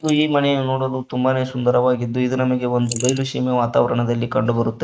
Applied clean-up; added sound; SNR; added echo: neural mask model Resemble Enhance denoiser.